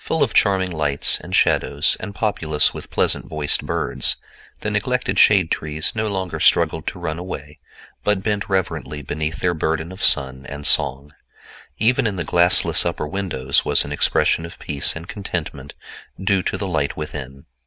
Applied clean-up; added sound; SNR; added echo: none; none; none; none.